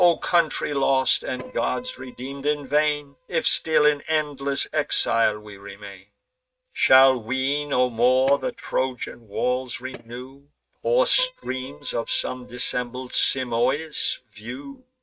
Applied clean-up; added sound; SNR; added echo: neural mask model RNNoise.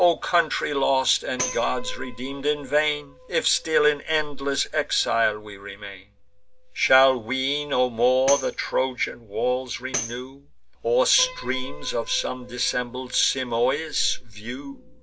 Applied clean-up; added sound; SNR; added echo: none; Piano + Tambourine; 11 dB; none.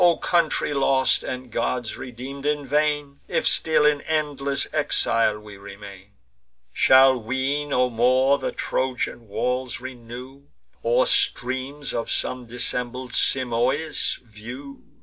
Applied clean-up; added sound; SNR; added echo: none; none; none; none.